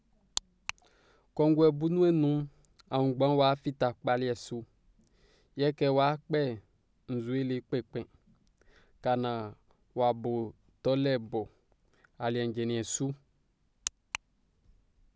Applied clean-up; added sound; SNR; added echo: none; none; none; none.